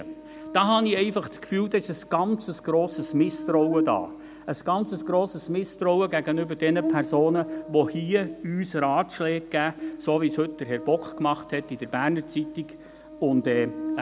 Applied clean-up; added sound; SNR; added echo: none; Buzz; 10 dB; none.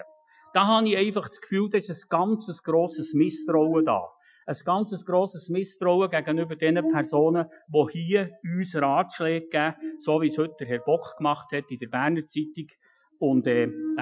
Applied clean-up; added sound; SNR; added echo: classical method Wiener filter.